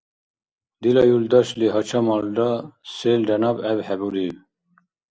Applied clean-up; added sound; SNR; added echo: none; none; none; none.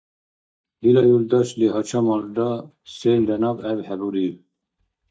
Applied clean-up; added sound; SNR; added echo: neural mask model DeepFilterNet 3.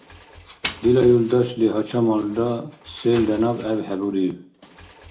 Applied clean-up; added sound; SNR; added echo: none; Engine; 16 dB; reverberation time 0.3 s.